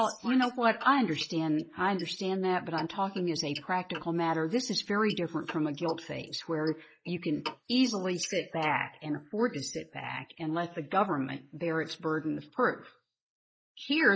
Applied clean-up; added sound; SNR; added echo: neural mask model Resemble Enhance denoiser.